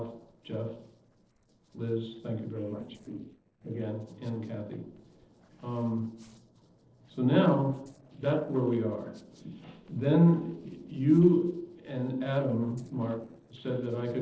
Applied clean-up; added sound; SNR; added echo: neural separator model SepFormer DNS4.